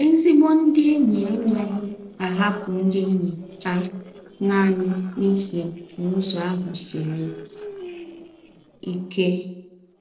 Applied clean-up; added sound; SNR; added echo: neural separator model SepFormer DNS4.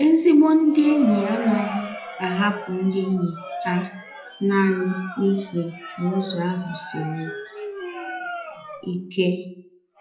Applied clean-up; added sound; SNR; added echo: classical method WPE with log-MMSE.